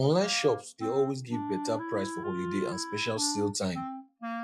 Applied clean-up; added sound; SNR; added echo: classical method log-MMSE.